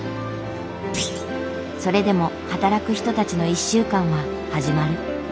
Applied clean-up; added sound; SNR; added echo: none; Thump, thud; 12 dB; none.